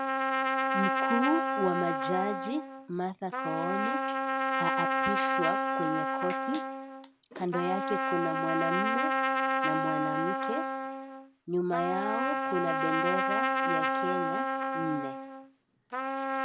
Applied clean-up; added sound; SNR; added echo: none; Trumpet; -4 dB; none.